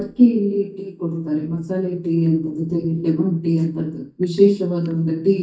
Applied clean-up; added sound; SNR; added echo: neural mask model DeepFilterNet 3.